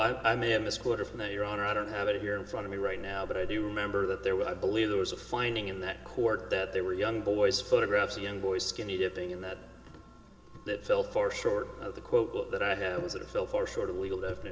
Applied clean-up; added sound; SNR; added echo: none; Wind; 20 dB; reverberation time 2.2 s.